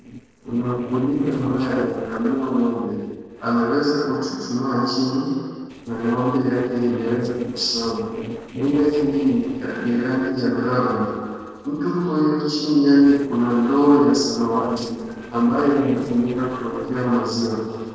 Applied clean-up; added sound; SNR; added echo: neural separator model SepFormer DNS4.